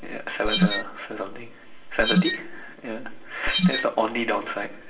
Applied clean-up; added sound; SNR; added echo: none; Chirp, tweet; -1 dB; reverberation time 0.7 s.